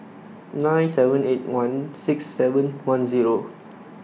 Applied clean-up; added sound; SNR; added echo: none; none; none; none.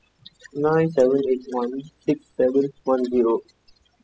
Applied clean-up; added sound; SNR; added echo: classical method spectral subtraction.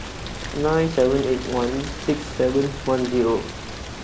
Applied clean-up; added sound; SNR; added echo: none; Rain; 10 dB; none.